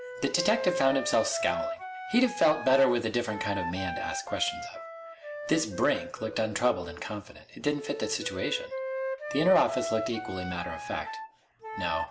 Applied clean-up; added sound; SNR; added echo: none; Wind instrument, woodwind instrument; 7 dB; none.